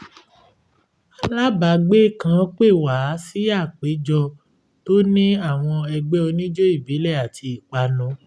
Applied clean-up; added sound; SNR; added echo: none; none; none; none.